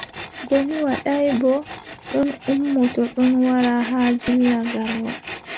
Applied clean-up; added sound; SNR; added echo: none; Tools; 8 dB; none.